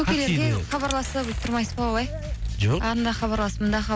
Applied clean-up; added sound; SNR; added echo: none; Bicycle; 17 dB; none.